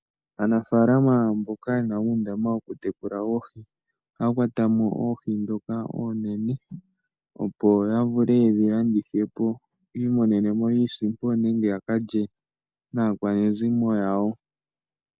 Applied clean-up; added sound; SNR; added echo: none; none; none; none.